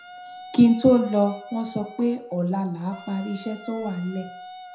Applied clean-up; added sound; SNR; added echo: none; Wind instrument, woodwind instrument; 18 dB; reverberation time 0.5 s.